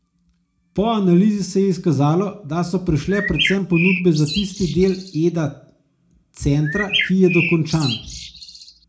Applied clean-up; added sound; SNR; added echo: none; Bird; 6 dB; reverberation time 0.3 s.